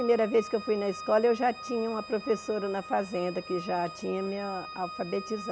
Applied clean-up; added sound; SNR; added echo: none; Organ; 14 dB; none.